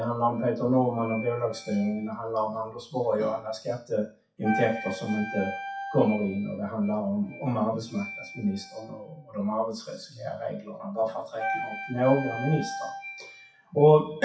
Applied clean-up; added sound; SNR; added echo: classical method WPE with log-MMSE.